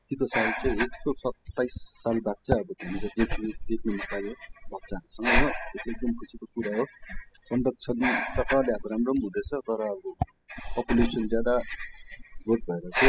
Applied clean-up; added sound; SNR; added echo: classical method spectral subtraction.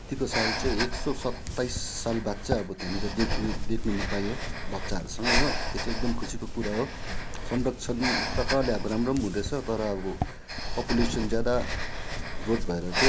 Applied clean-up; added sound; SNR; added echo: none; Breathing; -1 dB; none.